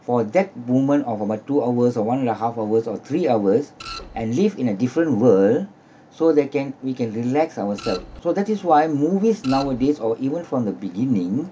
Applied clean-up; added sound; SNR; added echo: none; Printer; 14 dB; none.